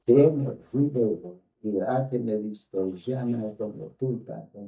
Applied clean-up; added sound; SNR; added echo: neural mask model DeepFilterNet 3.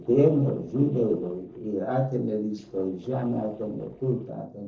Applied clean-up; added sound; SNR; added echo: neural separator model SepFormer DNS4.